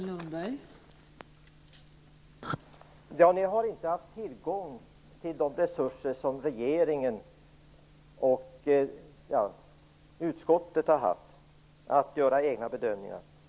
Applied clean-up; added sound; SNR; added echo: none; none; none; none.